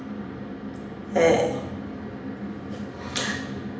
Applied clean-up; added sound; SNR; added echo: none; none; none; reverberation time 0.8 s.